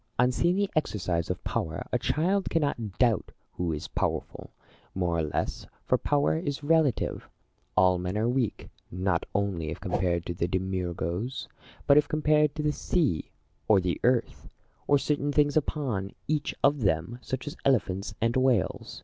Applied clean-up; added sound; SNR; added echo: none; Whoosh, swoosh, swish; 5 dB; none.